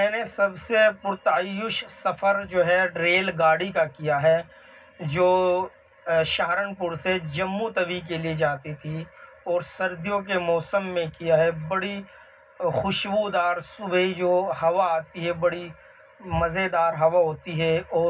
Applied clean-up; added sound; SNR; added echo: none; none; none; reverberation time 0.4 s.